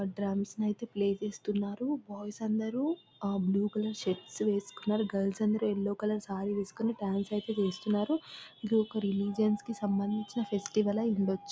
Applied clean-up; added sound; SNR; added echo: none; none; none; none.